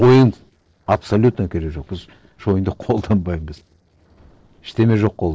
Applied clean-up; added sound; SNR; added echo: neural separator model SepFormer DNS4.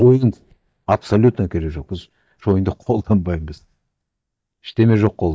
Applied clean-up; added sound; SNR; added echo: neural mask model DeepFilterNet 3.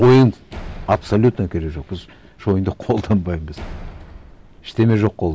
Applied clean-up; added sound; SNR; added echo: none; Slam; 18 dB; none.